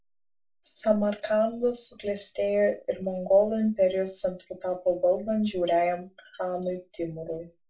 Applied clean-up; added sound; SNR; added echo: none; none; none; reverberation time 0.2 s.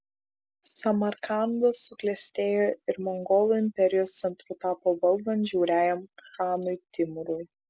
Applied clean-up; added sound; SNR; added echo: none; none; none; none.